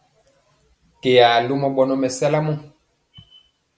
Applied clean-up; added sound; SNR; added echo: none; none; none; none.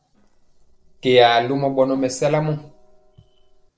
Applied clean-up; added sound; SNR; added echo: neural separator model SepFormer DNS4.